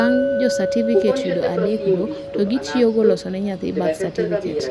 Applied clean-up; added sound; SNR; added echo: none; Chink, clink + Subway, metro, underground; 0 dB; none.